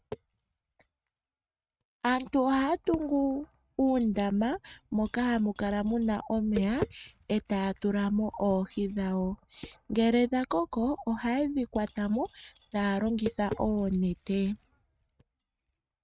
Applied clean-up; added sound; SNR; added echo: neural mask model RNNoise.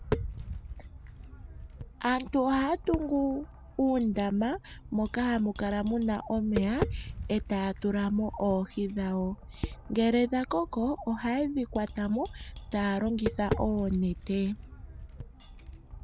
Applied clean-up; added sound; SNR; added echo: none; Tap; 9 dB; none.